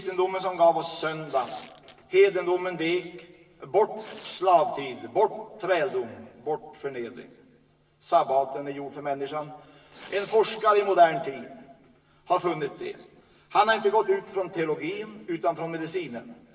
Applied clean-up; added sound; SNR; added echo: none; Tearing; 16 dB; reverberation time 1.4 s.